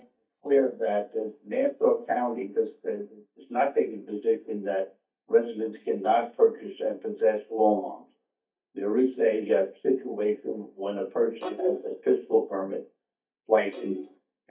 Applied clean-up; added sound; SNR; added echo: neural mask model DeepFilterNet 3.